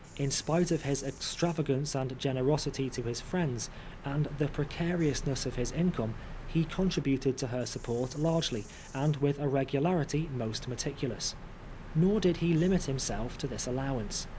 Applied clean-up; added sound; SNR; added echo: none; Bird vocalization, bird call, bird song; 12 dB; none.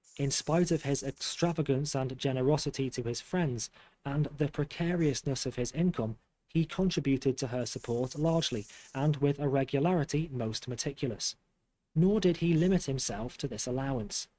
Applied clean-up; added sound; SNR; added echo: neural mask model RNNoise.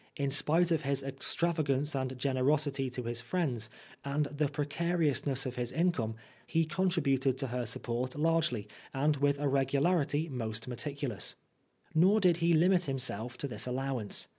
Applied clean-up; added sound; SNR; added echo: none; none; none; none.